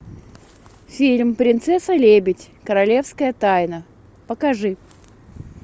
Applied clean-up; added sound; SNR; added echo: none; none; none; none.